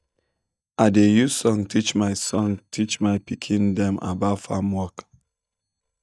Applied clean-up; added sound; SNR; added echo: neural mask model DeepFilterNet 3.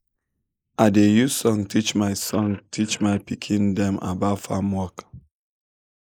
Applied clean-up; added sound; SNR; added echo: neural mask model Resemble Enhance denoiser.